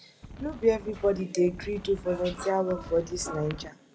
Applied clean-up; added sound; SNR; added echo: none; Wind; 15 dB; none.